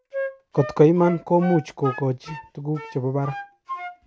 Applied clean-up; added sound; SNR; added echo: none; Wind instrument, woodwind instrument; 12 dB; none.